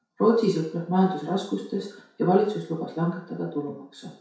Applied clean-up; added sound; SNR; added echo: none; none; none; reverberation time 0.6 s.